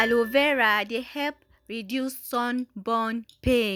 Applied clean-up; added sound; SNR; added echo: none; Piano; 16 dB; none.